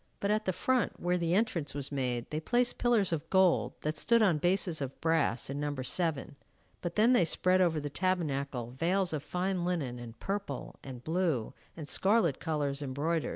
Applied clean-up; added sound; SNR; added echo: none; none; none; none.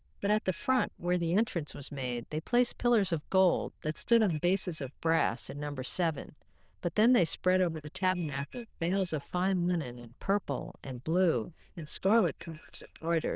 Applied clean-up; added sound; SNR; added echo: neural diffusion model UNIVERSE++.